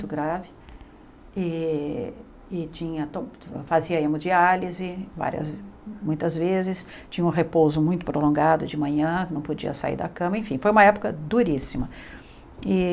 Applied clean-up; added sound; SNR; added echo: none; none; none; none.